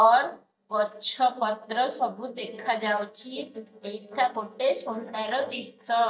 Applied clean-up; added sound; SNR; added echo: neural mask model DeepFilterNet 3.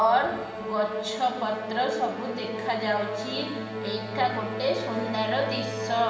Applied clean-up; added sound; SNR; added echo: none; Musical instrument; 6 dB; reverberation time 1.1 s.